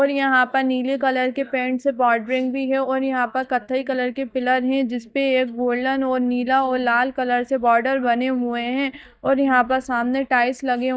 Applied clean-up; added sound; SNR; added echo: neural mask model DeepFilterNet 3.